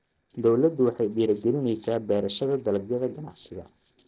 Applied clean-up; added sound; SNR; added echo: neural separator model SepFormer DNS4.